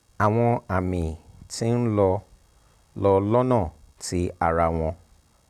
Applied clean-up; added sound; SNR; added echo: none; none; none; none.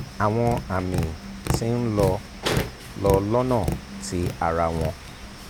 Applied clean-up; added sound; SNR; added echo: none; Tap; 5 dB; none.